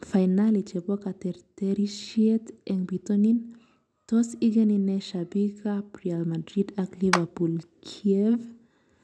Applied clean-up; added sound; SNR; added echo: none; Clapping; 8 dB; none.